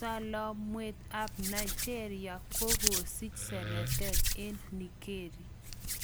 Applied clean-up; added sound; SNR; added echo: none; Hands + Wood; -4 dB; none.